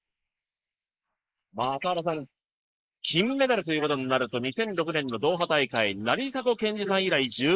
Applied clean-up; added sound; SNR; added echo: neural mask model Resemble Enhance denoiser.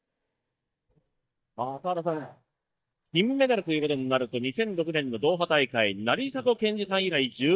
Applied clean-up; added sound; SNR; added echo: neural mask model DeepFilterNet 3.